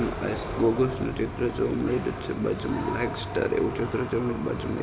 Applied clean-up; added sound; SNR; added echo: none; none; none; none.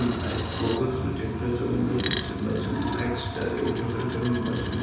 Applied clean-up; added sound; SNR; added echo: none; Coin (dropping); 14 dB; reverberation time 1.1 s.